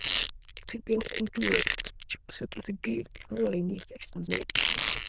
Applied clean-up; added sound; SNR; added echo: neural diffusion model UNIVERSE++.